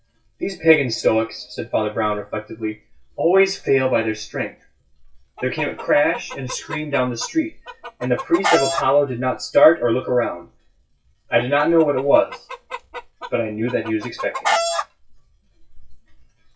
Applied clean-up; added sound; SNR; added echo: classical method WPE with log-MMSE.